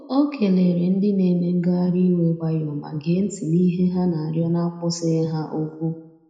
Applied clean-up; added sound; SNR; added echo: none; none; none; reverberation time 0.8 s.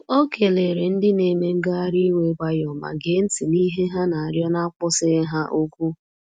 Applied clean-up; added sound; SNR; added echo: none; none; none; none.